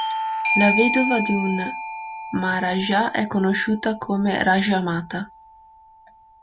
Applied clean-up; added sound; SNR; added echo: none; Bell / Doorbell; 6 dB; none.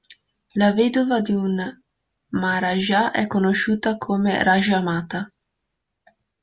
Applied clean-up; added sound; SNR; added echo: none; none; none; none.